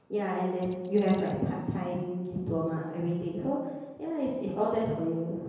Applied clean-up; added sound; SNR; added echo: none; Keys jangling; 16 dB; reverberation time 1.2 s.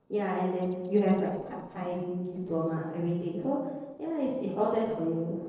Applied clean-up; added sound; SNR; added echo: neural separator model SepFormer DNS4.